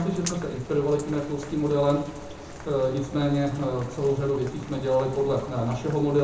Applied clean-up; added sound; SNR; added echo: none; Rain; 15 dB; reverberation time 0.6 s.